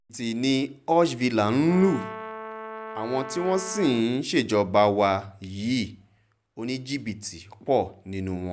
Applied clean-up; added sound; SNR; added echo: none; Brass instrument; 12 dB; none.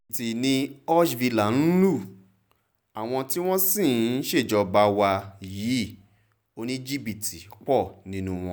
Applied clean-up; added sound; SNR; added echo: none; none; none; none.